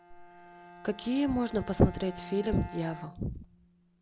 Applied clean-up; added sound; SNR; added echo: none; Bowed string instrument; 16 dB; none.